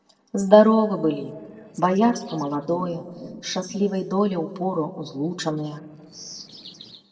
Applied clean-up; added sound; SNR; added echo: neural separator model SepFormer DNS4.